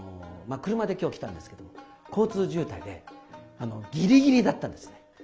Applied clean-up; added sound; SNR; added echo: none; none; none; none.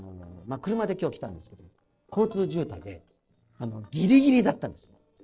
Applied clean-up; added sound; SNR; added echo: neural separator model SepFormer DNS4.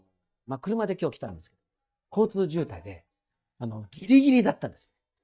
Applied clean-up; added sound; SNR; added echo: neural mask model DeepFilterNet 3.